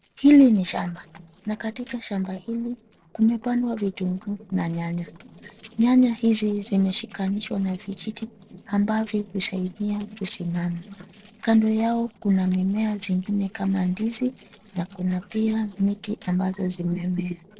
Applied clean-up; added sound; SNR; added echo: neural separator model SepFormer DNS4.